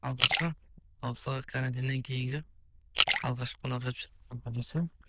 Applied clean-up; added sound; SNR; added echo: neural diffusion model UNIVERSE++.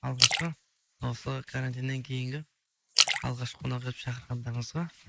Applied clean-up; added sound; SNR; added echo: neural mask model Resemble Enhance denoiser.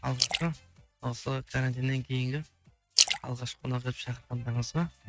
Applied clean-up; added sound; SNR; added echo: neural mask model RNNoise.